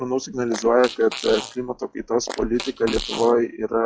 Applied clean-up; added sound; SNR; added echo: classical method log-MMSE.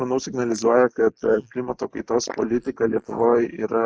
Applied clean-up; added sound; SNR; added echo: neural mask model Resemble Enhance denoiser.